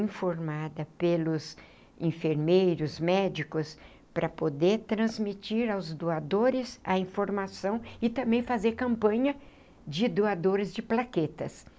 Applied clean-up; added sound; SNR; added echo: none; none; none; none.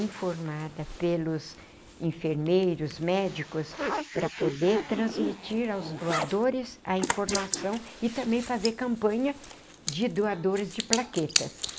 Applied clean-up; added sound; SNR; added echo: neural mask model Resemble Enhance denoiser.